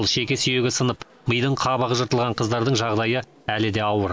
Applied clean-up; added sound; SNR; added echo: none; none; none; none.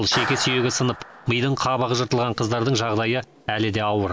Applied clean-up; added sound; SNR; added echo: none; Clapping; 11 dB; none.